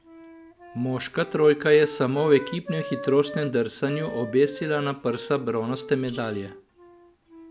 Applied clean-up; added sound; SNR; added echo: none; Wind instrument, woodwind instrument + Rattle (instrument); 15 dB; none.